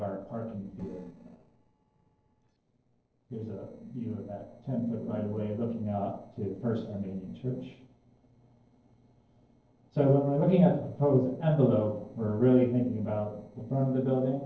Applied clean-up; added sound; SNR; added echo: neural separator model SepFormer DNS4.